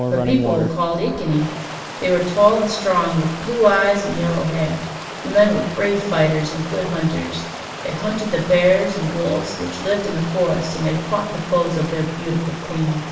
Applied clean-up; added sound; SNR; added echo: none; Stream; 10 dB; reverberation time 1.0 s.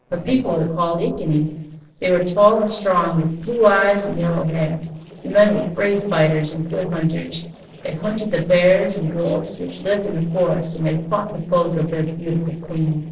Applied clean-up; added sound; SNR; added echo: neural separator model SepFormer DNS4.